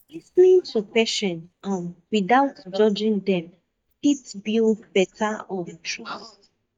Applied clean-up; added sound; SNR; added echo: neural mask model DeepFilterNet 3.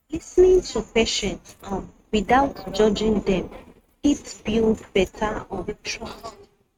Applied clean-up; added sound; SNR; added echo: neural mask model RNNoise.